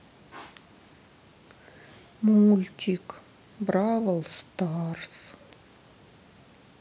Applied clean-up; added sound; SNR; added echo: none; none; none; none.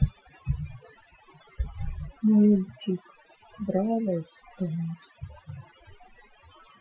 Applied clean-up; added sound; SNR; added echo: classical method Wiener filter.